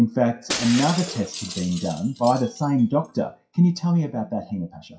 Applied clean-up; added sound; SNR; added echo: classical method WPE with log-MMSE.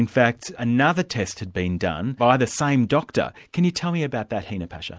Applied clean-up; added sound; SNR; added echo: none; none; none; none.